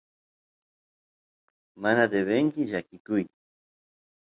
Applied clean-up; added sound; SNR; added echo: none; none; none; none.